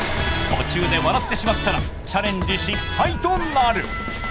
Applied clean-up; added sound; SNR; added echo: none; Fire; 9 dB; none.